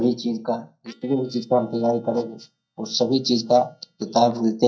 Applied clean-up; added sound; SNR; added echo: neural mask model DeepFilterNet 3.